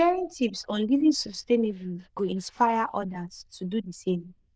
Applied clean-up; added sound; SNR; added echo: neural diffusion model UNIVERSE++.